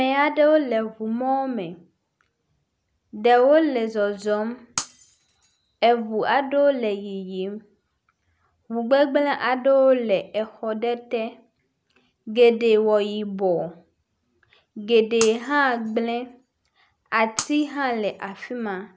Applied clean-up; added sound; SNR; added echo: none; Shatter; 14 dB; none.